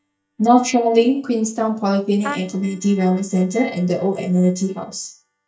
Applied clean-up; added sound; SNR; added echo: neural mask model DeepFilterNet 3.